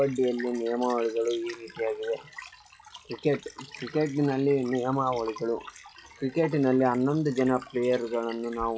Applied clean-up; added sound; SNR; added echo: classical method log-MMSE.